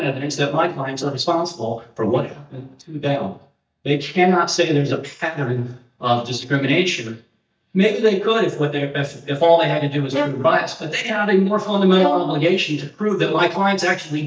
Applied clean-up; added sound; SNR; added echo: neural mask model DeepFilterNet 3.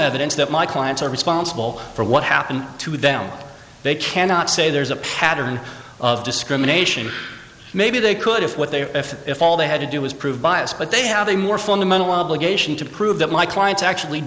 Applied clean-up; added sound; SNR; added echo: none; none; none; none.